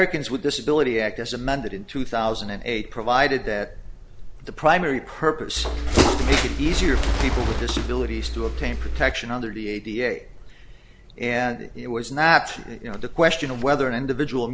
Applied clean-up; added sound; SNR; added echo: none; Bird; -2 dB; none.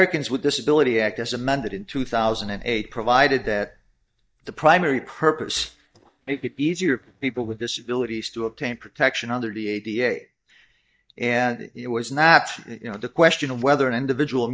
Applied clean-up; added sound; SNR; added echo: neural mask model DeepFilterNet 3.